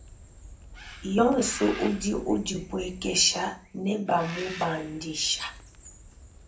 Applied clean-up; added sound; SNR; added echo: none; Bird; 15 dB; reverberation time 0.3 s.